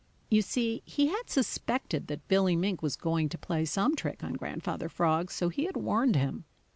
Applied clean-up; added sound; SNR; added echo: none; none; none; none.